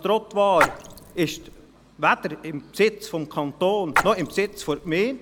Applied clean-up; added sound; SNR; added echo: none; Splash, splatter; 4 dB; none.